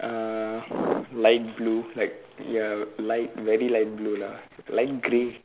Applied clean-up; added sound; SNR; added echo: none; none; none; none.